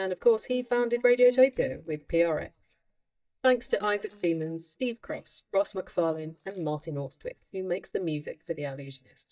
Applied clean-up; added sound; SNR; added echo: neural mask model DeepFilterNet 3.